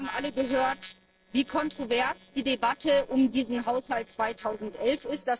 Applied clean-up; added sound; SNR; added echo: neural separator model SepFormer DNS4.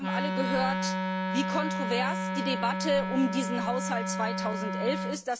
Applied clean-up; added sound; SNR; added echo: none; Wind instrument, woodwind instrument; 0 dB; none.